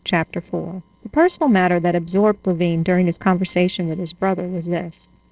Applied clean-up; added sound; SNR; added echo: neural separator model SepFormer DNS4.